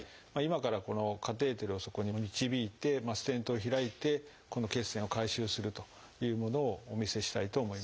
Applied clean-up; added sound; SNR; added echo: none; none; none; none.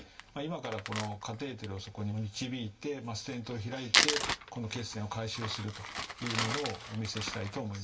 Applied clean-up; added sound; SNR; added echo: none; Crumpling, crinkling; 0 dB; reverberation time 0.2 s.